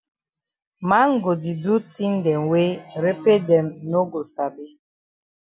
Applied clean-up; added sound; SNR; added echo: none; none; none; none.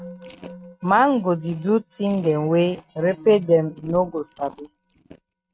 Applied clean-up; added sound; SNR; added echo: neural mask model RNNoise.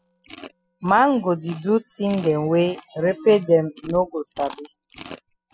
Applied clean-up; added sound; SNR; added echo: classical method spectral subtraction.